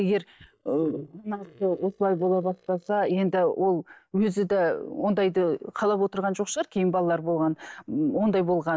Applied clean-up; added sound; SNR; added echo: neural mask model DeepFilterNet 3.